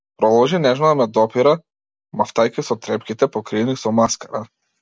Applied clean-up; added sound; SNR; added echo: none; none; none; none.